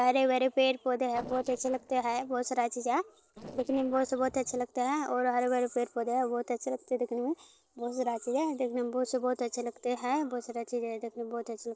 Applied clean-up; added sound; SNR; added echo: neural separator model SepFormer DNS4.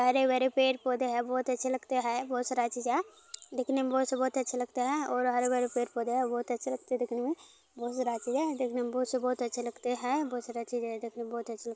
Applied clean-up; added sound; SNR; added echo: none; none; none; none.